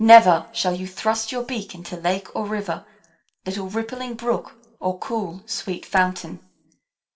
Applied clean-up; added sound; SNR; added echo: neural separator model SepFormer DNS4.